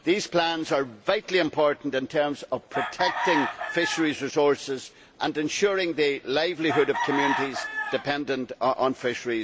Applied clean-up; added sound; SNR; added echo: none; Chicken, rooster; 5 dB; none.